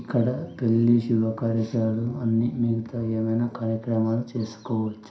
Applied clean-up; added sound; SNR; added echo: none; Organ; 19 dB; reverberation time 0.5 s.